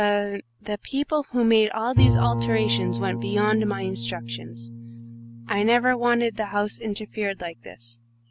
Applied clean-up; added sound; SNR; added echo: none; Bowed string instrument; 4 dB; none.